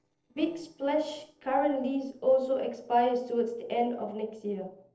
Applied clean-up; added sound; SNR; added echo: neural separator model SepFormer DNS4.